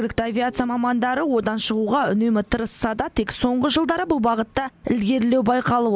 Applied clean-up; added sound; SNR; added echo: none; none; none; none.